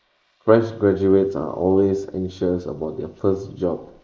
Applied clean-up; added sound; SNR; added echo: neural mask model Resemble Enhance denoiser.